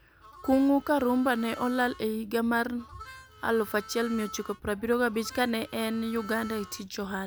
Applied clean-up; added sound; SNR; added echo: none; Harmonica; 18 dB; none.